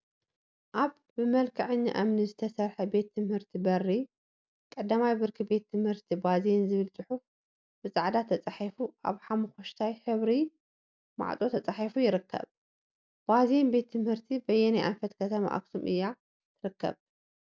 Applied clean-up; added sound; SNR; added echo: none; none; none; none.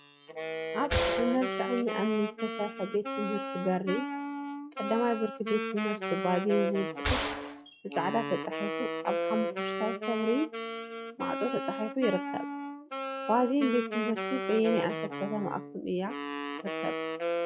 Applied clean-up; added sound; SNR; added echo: classical method log-MMSE.